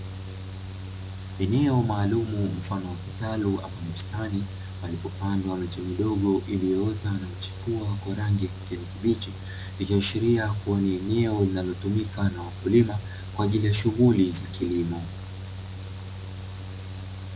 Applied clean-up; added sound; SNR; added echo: none; Mechanical fan; 9 dB; none.